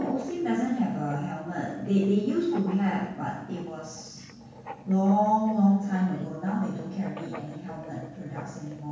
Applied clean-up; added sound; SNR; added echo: none; Writing; 19 dB; reverberation time 0.6 s.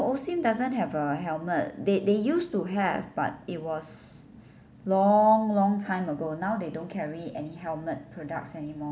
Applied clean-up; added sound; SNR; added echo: none; none; none; none.